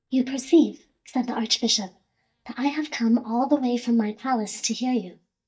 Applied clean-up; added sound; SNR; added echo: neural mask model DeepFilterNet 3.